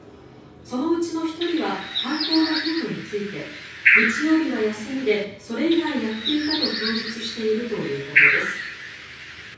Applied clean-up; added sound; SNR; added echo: none; Bird; -1 dB; reverberation time 0.6 s.